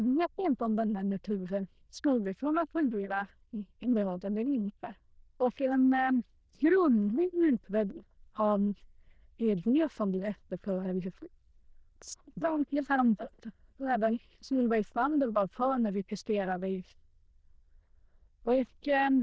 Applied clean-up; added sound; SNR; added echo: neural diffusion model UNIVERSE++.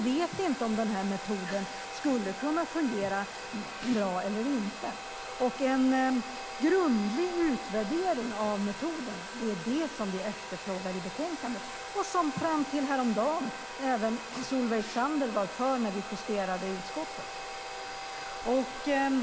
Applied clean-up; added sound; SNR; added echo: none; Domestic sounds, home sounds; 9 dB; none.